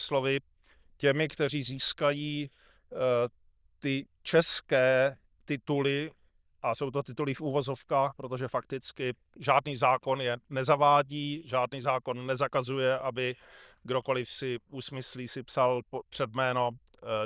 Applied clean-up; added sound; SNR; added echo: neural diffusion model UNIVERSE++.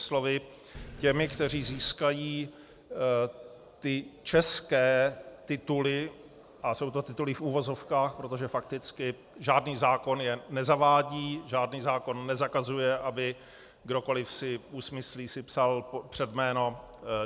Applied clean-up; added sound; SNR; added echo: none; Sink (filling or washing); 14 dB; none.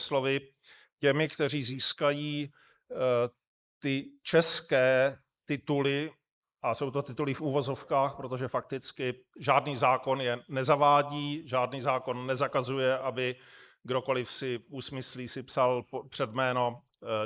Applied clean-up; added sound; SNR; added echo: neural mask model Resemble Enhance denoiser.